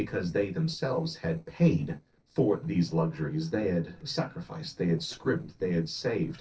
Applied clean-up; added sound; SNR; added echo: neural separator model SepFormer DNS4.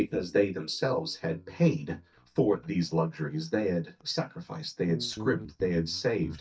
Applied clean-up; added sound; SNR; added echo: neural mask model DeepFilterNet 3.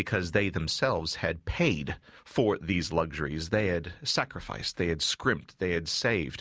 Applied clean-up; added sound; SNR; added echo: none; none; none; none.